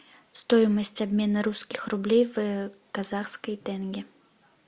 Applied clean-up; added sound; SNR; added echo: none; none; none; none.